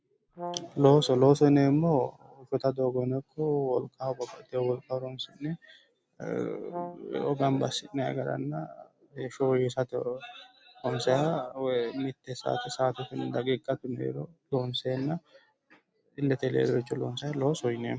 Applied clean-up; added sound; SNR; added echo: none; Brass instrument; 11 dB; none.